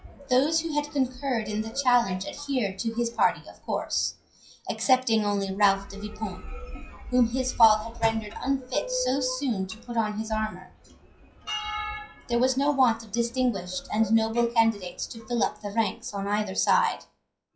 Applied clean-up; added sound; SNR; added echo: classical method WPE with log-MMSE.